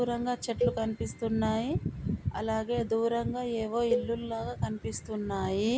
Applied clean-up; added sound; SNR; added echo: none; Cowbell; 7 dB; none.